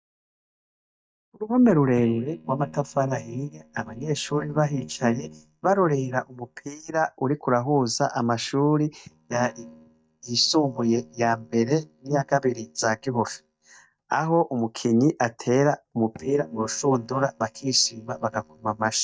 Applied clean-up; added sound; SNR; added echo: neural mask model DeepFilterNet 3.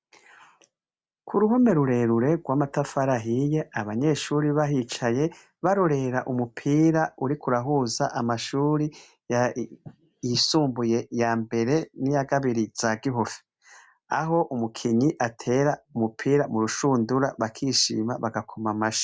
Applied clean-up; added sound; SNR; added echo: none; none; none; none.